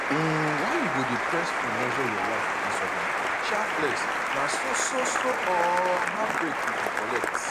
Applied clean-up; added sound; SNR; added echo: none; Applause; -4 dB; none.